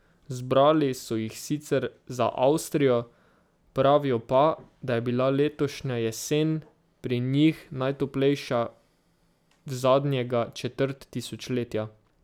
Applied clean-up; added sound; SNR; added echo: none; none; none; none.